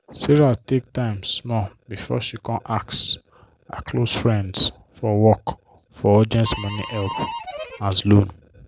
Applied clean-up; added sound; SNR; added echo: none; Harmonica; 11 dB; none.